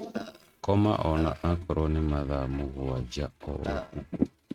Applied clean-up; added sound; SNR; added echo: neural mask model RNNoise.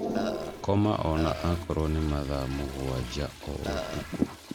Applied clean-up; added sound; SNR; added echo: none; Toilet flush + Burping, eructation; 8 dB; none.